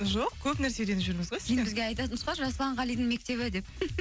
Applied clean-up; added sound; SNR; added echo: none; none; none; none.